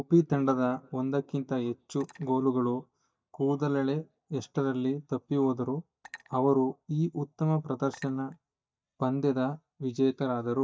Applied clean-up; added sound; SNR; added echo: neural mask model DeepFilterNet 3.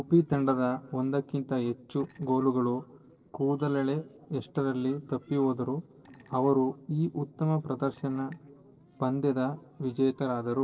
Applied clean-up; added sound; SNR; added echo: neural separator model SepFormer DNS4.